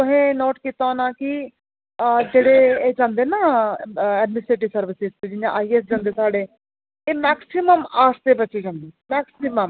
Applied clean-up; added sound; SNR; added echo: none; none; none; none.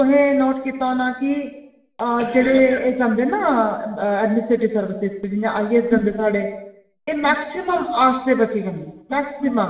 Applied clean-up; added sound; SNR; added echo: none; none; none; reverberation time 0.8 s.